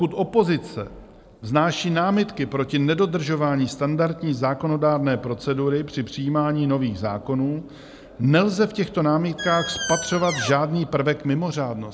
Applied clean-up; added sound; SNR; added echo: none; Squeak; 7 dB; none.